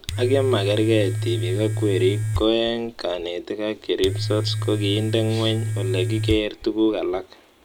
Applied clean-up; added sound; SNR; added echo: none; Domestic sounds, home sounds; 3 dB; none.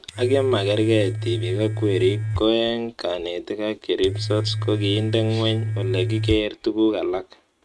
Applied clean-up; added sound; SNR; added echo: neural mask model RNNoise.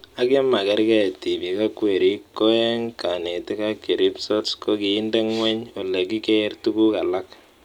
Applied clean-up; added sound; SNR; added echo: none; none; none; none.